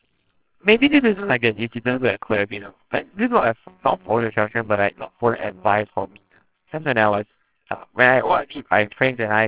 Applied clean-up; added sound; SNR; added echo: neural separator model SepFormer WHAMR!.